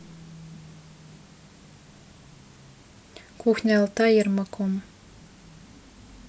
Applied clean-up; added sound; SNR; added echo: none; none; none; none.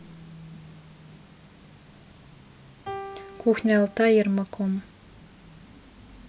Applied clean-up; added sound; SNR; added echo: none; Piano; 12 dB; none.